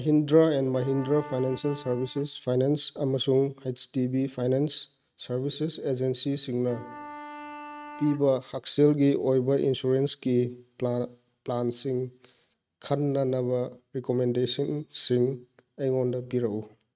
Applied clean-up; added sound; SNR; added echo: neural mask model RNNoise.